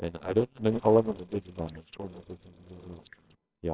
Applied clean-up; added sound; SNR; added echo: neural separator model SepFormer WHAMR!.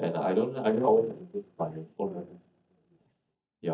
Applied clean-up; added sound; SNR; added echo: neural mask model DeepFilterNet 3.